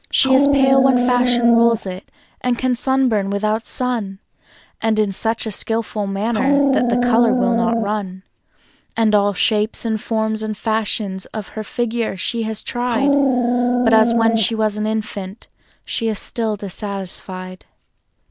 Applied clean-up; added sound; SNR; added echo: none; Dog; -3 dB; none.